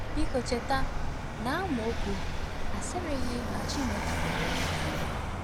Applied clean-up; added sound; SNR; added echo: none; Vehicle; -4 dB; none.